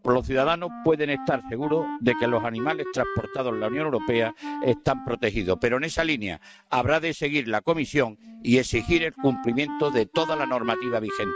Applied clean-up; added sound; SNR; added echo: neural mask model RNNoise.